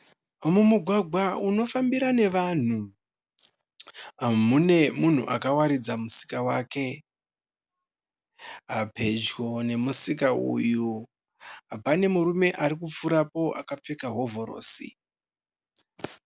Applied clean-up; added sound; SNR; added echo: none; none; none; none.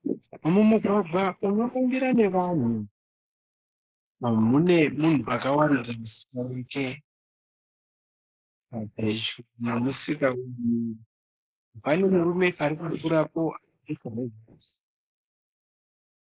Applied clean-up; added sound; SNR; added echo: neural mask model Resemble Enhance denoiser.